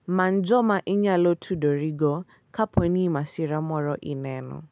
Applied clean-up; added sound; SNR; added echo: none; none; none; none.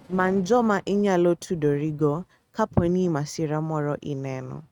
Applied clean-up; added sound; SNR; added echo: neural mask model RNNoise.